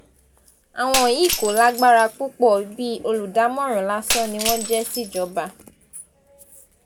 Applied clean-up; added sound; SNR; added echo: none; Shatter; 8 dB; none.